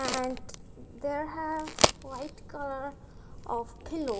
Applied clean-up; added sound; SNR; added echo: none; Crack; -1 dB; reverberation time 0.5 s.